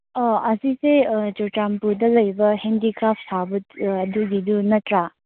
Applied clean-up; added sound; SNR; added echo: none; none; none; none.